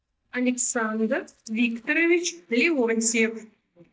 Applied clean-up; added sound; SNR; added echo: neural mask model DeepFilterNet 3.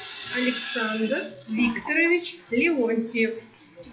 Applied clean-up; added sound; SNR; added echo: classical method WPE with log-MMSE.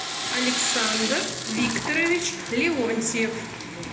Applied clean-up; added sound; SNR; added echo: none; Toilet flush / Water; 4 dB; reverberation time 0.7 s.